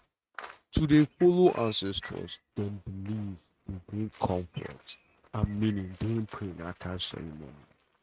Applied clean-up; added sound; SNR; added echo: neural mask model RNNoise.